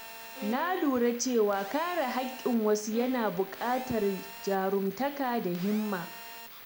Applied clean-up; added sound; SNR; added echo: none; Bowed string instrument + Telephone; 14 dB; none.